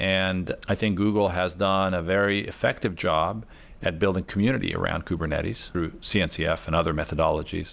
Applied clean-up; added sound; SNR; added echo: none; none; none; none.